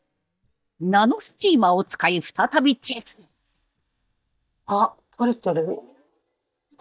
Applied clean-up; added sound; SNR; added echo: neural mask model DeepFilterNet 3.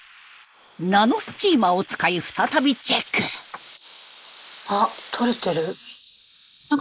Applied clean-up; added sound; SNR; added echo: neural mask model Resemble Enhance denoiser.